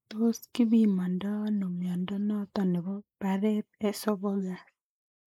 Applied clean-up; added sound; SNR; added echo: neural mask model Resemble Enhance denoiser.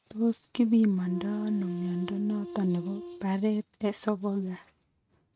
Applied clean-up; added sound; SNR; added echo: neural mask model RNNoise.